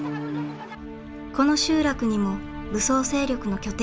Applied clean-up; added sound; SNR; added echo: none; none; none; none.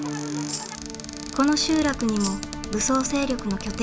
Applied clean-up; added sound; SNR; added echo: none; Cupboard open or close + Tambourine; 12 dB; none.